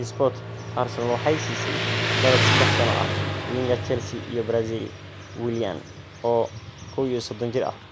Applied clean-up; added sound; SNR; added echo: none; Motorcycle; 0 dB; none.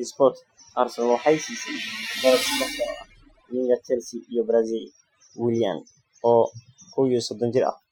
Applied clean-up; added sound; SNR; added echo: classical method Wiener filter.